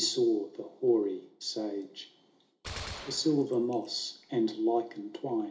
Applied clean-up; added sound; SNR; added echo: none; Gunshot, gunfire; 14 dB; reverberation time 0.4 s.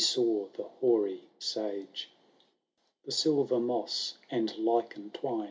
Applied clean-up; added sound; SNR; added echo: none; none; none; none.